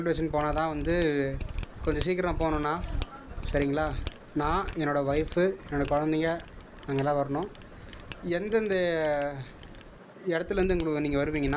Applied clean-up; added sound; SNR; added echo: none; Mechanisms; 9 dB; none.